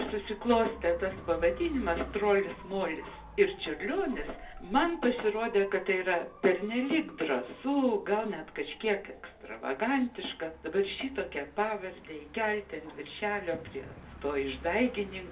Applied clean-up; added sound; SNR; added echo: none; Motorcycle / Dog; 17 dB; reverberation time 0.2 s.